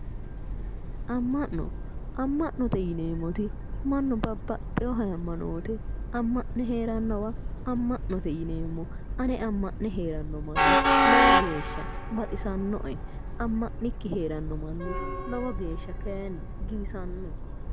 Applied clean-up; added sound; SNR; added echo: none; Train; -2 dB; none.